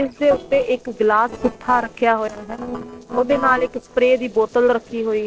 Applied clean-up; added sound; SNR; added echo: neural separator model SepFormer DNS4.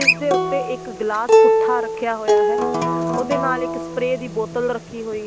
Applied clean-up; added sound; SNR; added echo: none; Acoustic guitar; -5 dB; none.